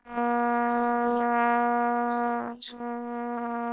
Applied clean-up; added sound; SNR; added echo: neural separator model SepFormer WHAMR!.